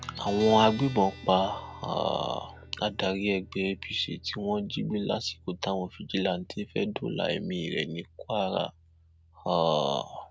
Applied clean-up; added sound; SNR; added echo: none; Guitar; 19 dB; none.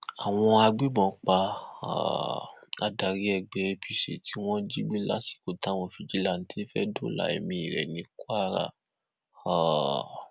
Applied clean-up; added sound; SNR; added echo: none; none; none; none.